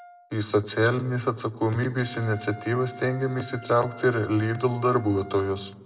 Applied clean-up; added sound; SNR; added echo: none; Wind instrument, woodwind instrument; 20 dB; reverberation time 0.8 s.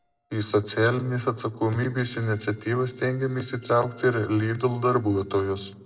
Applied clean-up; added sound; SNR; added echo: neural separator model SepFormer DNS4.